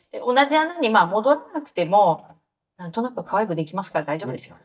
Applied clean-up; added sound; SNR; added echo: neural mask model DeepFilterNet 3.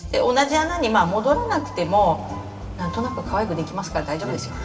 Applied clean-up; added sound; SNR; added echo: none; Engine starting; 17 dB; reverberation time 2.7 s.